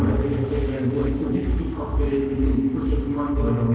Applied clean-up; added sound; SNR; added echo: neural separator model SepFormer DNS4.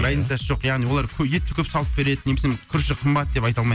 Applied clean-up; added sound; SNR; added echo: none; none; none; none.